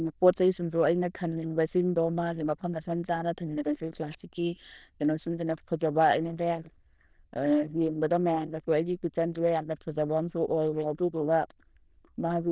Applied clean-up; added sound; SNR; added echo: neural diffusion model UNIVERSE++.